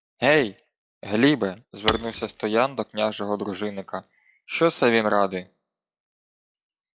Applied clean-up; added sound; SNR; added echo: classical method log-MMSE.